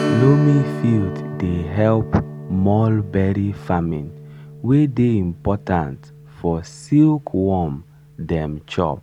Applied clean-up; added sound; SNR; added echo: none; Strum; 11 dB; none.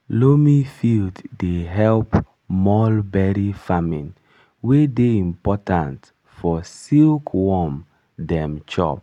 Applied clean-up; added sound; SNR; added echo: none; none; none; none.